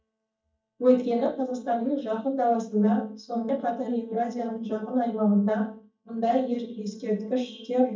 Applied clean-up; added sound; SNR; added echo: neural mask model DeepFilterNet 3.